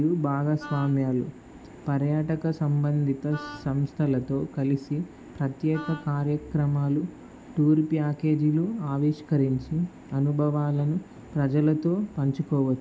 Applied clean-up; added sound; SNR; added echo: none; Wind instrument, woodwind instrument; 18 dB; none.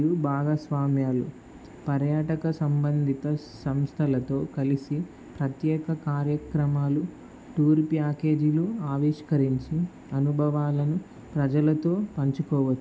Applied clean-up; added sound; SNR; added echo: none; none; none; none.